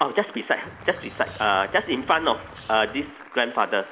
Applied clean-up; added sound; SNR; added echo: none; Applause + Bird; 19 dB; none.